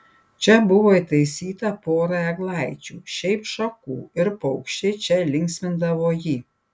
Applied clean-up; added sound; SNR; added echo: none; none; none; none.